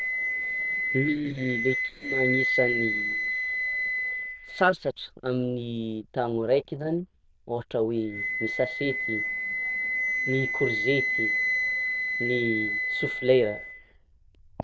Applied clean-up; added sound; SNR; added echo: neural diffusion model UNIVERSE++.